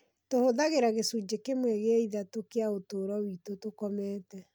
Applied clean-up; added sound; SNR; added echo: none; none; none; none.